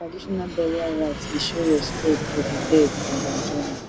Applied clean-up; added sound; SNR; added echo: none; Fixed-wing aircraft, airplane; 5 dB; none.